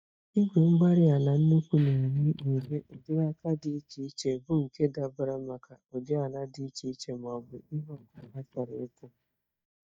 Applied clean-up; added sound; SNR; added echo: neural mask model DeepFilterNet 3.